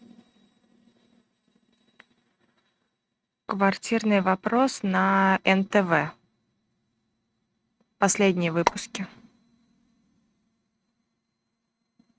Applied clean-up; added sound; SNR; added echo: neural mask model RNNoise.